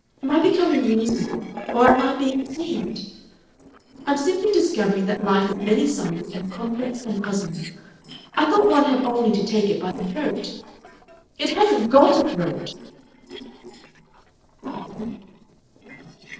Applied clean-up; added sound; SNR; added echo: neural separator model SepFormer DNS4.